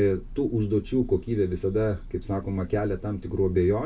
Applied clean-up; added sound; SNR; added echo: none; Bird / Breathing; 15 dB; reverberation time 0.2 s.